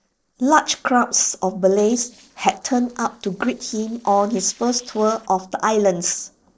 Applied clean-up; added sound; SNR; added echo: neural separator model SepFormer DNS4.